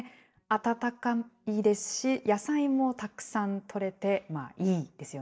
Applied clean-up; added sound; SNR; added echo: neural mask model DeepFilterNet 3.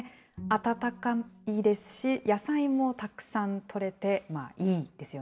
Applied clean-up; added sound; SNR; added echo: none; Bowed string instrument; 17 dB; reverberation time 0.2 s.